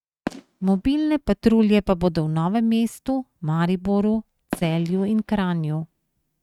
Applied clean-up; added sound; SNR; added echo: neural mask model RNNoise.